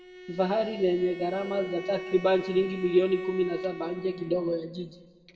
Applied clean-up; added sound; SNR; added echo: none; Bowed string instrument; 12 dB; reverberation time 1.6 s.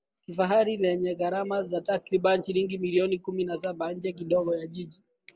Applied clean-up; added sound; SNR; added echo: none; none; none; none.